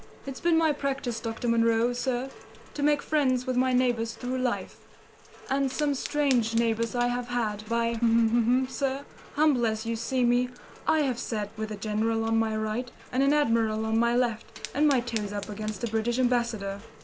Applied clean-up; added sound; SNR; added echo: none; Rain + Fire; 18 dB; none.